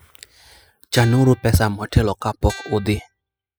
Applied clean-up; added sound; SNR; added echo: classical method spectral subtraction.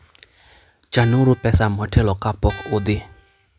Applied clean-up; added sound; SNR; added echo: none; Guitar; 19 dB; none.